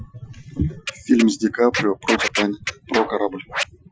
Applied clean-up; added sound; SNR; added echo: classical method Wiener filter.